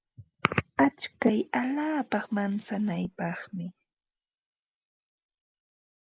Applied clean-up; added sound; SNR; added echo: neural mask model Resemble Enhance denoiser.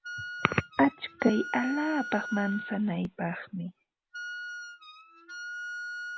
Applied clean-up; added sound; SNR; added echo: none; Wind instrument, woodwind instrument; 9 dB; none.